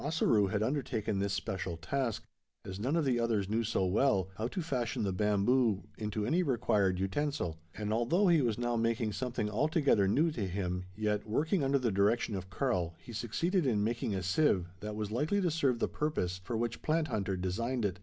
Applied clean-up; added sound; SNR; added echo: none; none; none; none.